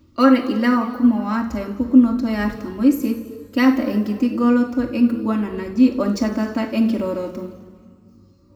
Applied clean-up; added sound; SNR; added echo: none; none; none; reverberation time 1.6 s.